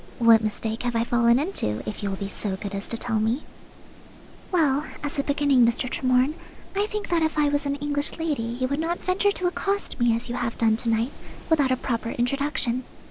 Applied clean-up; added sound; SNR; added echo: none; Wind; 12 dB; none.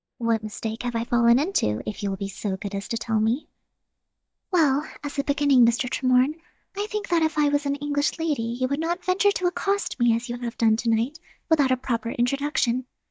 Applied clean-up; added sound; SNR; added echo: neural mask model DeepFilterNet 3.